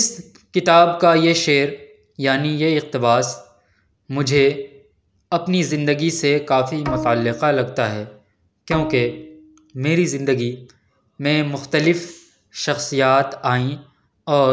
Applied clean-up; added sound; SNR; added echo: none; Bowed string instrument; 12 dB; none.